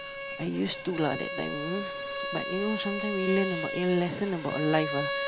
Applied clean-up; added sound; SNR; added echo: none; Bowed string instrument; 4 dB; none.